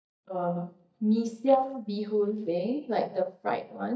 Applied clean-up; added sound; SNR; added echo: neural mask model DeepFilterNet 3.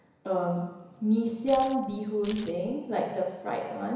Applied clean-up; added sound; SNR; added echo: none; Keys jangling; 8 dB; reverberation time 1.0 s.